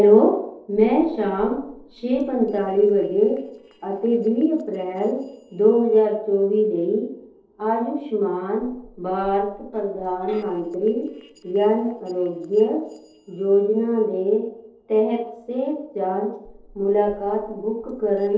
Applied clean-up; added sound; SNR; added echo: neural separator model SepFormer DNS4.